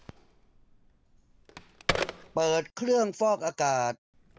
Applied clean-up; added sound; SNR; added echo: none; Telephone; 9 dB; none.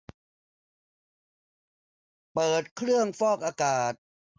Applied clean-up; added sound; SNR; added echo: none; none; none; none.